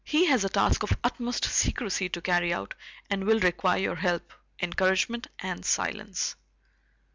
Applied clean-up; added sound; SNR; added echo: none; none; none; none.